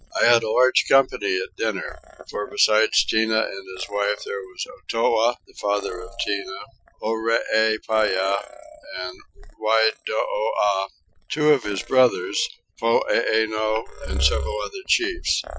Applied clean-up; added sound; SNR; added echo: classical method Wiener filter.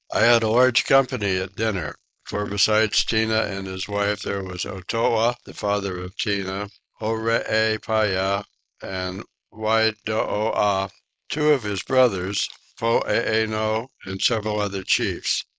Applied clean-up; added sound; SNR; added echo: neural mask model Resemble Enhance denoiser.